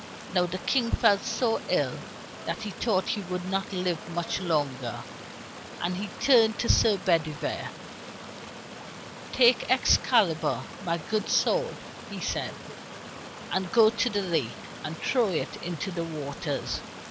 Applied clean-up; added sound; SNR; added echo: none; Stream; 12 dB; none.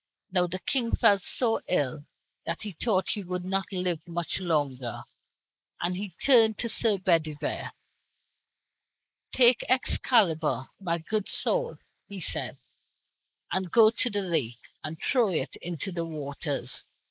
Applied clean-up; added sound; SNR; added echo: neural mask model Resemble Enhance denoiser.